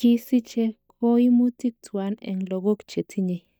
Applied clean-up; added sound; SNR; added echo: neural mask model DeepFilterNet 3.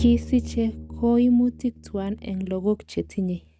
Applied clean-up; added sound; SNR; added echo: neural mask model RNNoise.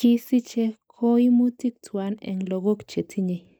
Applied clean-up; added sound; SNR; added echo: neural mask model Resemble Enhance denoiser.